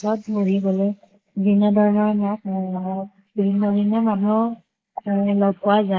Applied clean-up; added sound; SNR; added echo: neural mask model Resemble Enhance denoiser.